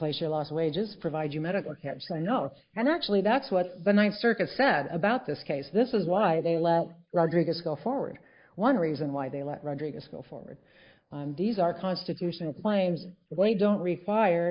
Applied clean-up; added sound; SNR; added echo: neural mask model Resemble Enhance denoiser.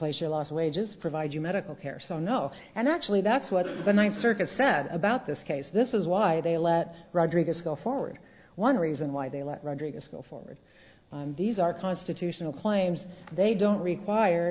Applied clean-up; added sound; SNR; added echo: none; none; none; none.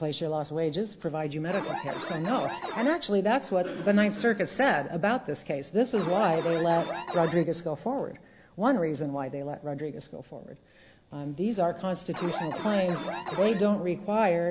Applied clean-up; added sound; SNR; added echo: none; Alarm; 7 dB; none.